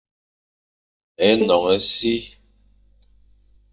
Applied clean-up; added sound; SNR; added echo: neural mask model DeepFilterNet 3.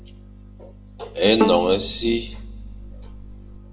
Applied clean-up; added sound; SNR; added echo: none; Bowed string instrument; 4 dB; reverberation time 0.6 s.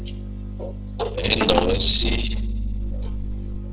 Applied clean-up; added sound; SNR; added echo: neural separator model SepFormer DNS4.